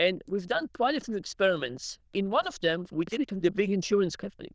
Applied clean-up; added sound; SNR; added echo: neural diffusion model UNIVERSE++.